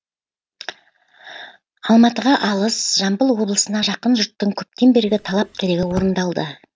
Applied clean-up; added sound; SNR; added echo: none; Drawer open or close; 17 dB; none.